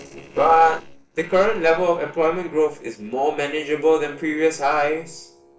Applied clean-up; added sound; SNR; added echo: neural separator model SepFormer DNS4.